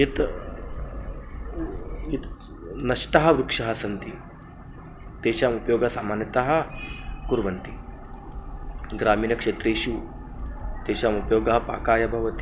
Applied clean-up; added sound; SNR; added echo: none; Accelerating, revving, vroom; 9 dB; none.